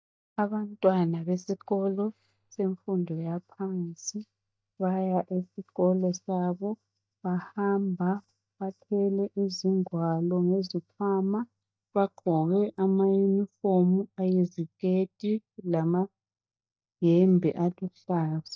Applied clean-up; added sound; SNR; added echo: neural mask model DeepFilterNet 3.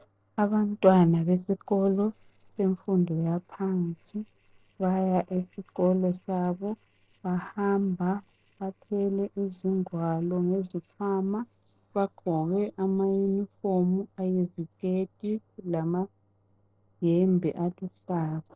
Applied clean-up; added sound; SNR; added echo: neural separator model SepFormer DNS4.